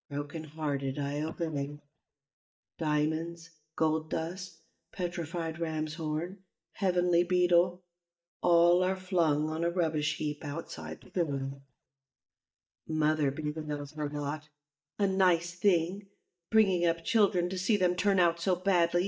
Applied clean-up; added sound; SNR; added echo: neural mask model DeepFilterNet 3.